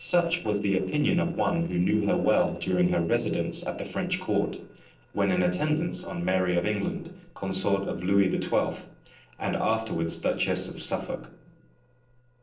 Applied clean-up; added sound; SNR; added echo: neural separator model SepFormer DNS4.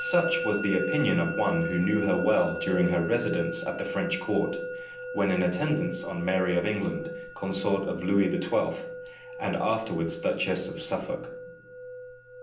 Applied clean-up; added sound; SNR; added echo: none; Musical instrument; 8 dB; reverberation time 0.6 s.